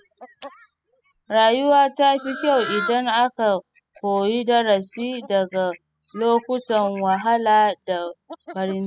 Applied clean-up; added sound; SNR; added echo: classical method spectral subtraction.